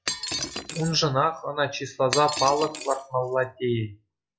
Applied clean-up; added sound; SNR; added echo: classical method log-MMSE.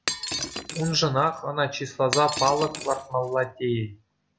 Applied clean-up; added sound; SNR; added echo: none; Shatter; 8 dB; none.